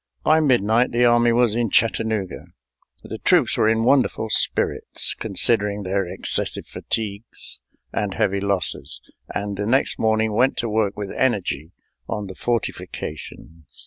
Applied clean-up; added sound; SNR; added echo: none; none; none; none.